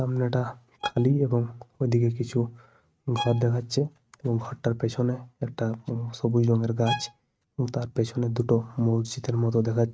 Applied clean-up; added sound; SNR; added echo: neural mask model RNNoise.